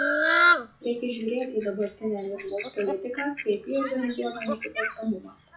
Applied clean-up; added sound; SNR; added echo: classical method WPE with log-MMSE.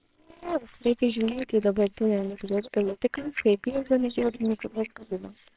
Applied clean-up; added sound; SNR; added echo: neural separator model SepFormer WHAMR!.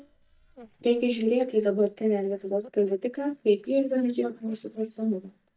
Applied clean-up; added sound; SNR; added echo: neural mask model DeepFilterNet 3.